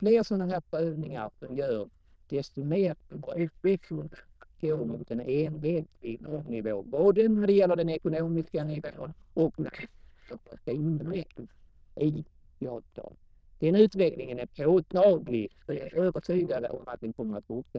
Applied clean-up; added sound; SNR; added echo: neural diffusion model UNIVERSE++.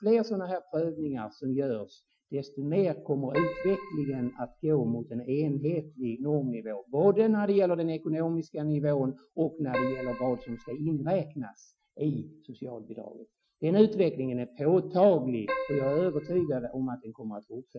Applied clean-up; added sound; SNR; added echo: classical method Wiener filter.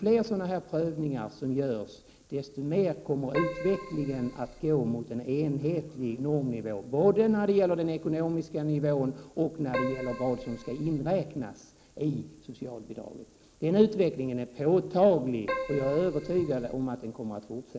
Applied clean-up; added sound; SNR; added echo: none; Keyboard (musical); 9 dB; none.